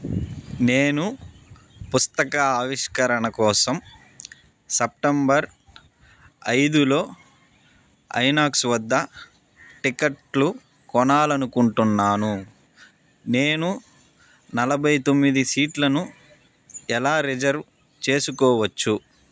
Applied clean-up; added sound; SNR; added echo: none; none; none; none.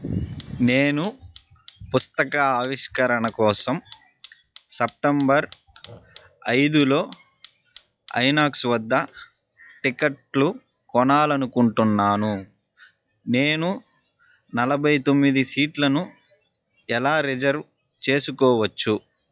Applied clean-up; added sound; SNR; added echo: classical method log-MMSE.